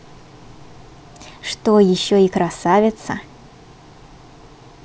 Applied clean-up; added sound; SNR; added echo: none; none; none; none.